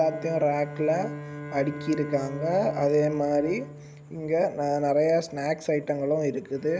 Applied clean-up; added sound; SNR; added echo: none; Bowed string instrument; 13 dB; none.